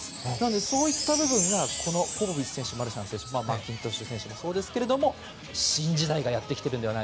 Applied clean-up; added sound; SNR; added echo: none; Wind chime; 6 dB; none.